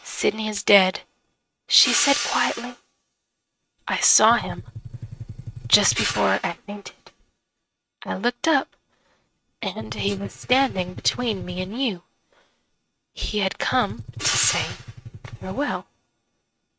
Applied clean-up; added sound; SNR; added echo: neural mask model RNNoise.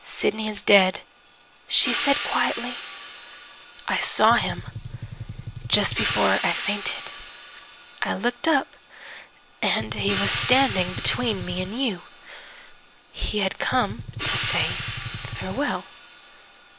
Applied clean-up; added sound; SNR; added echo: none; Gunshot, gunfire + Hi-hat; 7 dB; none.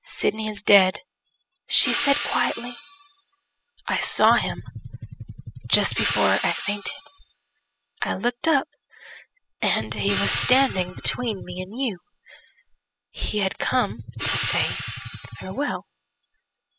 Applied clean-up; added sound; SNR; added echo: classical method spectral subtraction.